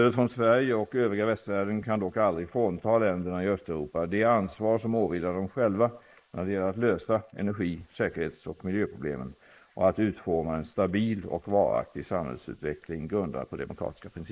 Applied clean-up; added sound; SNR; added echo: neural mask model Resemble Enhance denoiser.